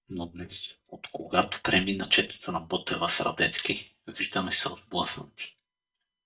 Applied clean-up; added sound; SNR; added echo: neural mask model DeepFilterNet 3.